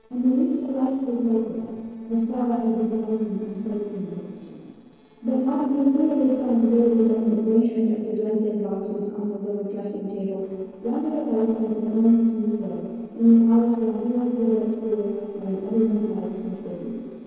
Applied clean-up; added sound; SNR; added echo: neural separator model SepFormer DNS4.